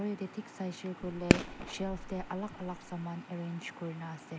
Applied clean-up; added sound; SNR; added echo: none; Fireworks; -5 dB; none.